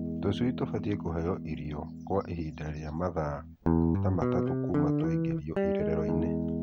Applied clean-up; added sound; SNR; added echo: none; Guitar; -3 dB; none.